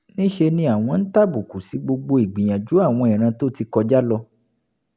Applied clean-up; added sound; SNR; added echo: none; none; none; none.